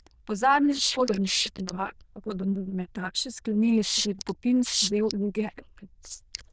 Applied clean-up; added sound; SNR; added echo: neural diffusion model UNIVERSE++.